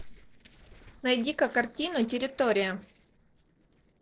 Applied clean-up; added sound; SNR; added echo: neural separator model SepFormer DNS4.